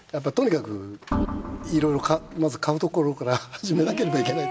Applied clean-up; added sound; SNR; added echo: none; Organ; 5 dB; none.